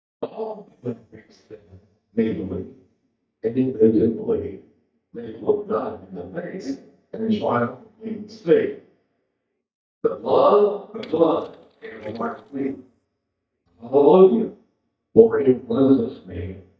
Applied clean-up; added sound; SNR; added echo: neural mask model DeepFilterNet 3.